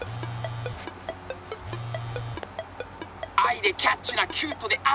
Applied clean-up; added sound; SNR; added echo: none; Ringtone; 11 dB; none.